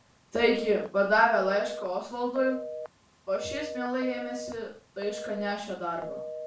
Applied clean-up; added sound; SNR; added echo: none; Telephone; 10 dB; reverberation time 0.3 s.